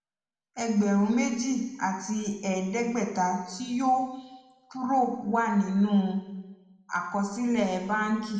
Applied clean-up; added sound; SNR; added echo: none; none; none; reverberation time 1.1 s.